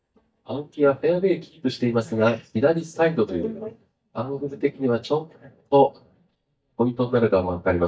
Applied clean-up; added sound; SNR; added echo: neural mask model DeepFilterNet 3.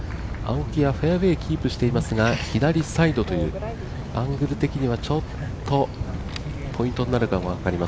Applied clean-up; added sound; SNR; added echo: none; none; none; none.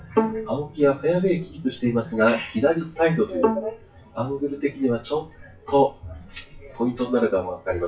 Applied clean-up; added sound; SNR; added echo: classical method WPE with log-MMSE.